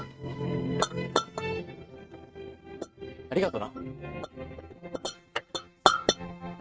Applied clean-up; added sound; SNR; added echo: neural mask model RNNoise.